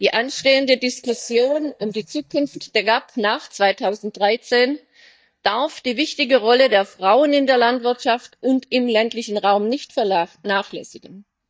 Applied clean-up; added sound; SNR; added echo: neural mask model DeepFilterNet 3.